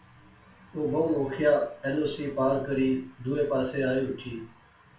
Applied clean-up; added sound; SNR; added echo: none; none; none; reverberation time 0.4 s.